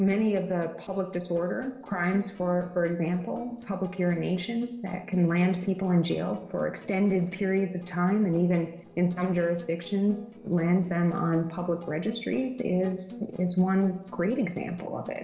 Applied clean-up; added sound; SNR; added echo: neural separator model SepFormer DNS4.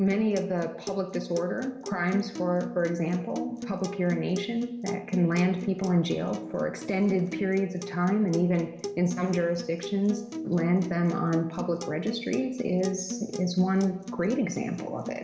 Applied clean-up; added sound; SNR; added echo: none; Acoustic guitar; 11 dB; reverberation time 0.9 s.